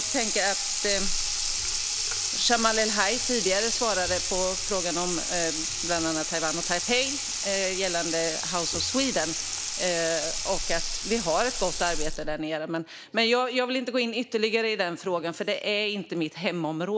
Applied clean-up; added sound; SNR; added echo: none; Sink (filling or washing) / Water tap, faucet; 2 dB; none.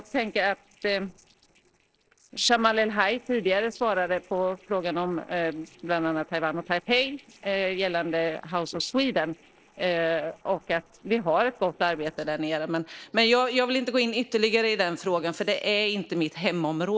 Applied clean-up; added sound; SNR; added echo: neural separator model SepFormer DNS4.